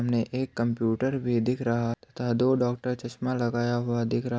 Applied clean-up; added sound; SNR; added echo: none; none; none; none.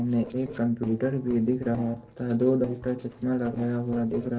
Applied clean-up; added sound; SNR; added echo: neural separator model SepFormer DNS4.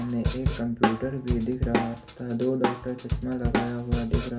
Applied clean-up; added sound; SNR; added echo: none; Drum kit; -1 dB; reverberation time 0.3 s.